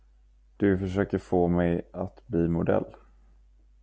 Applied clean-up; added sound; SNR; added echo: none; none; none; none.